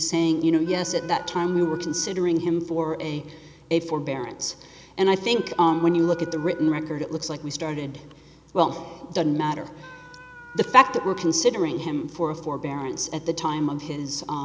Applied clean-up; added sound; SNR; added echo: none; Wind instrument, woodwind instrument; 20 dB; none.